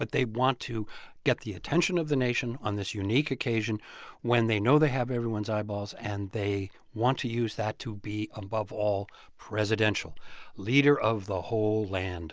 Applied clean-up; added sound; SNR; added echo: none; none; none; none.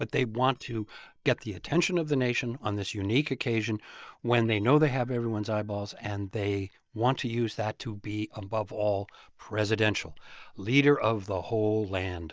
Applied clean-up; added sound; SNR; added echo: neural mask model DeepFilterNet 3.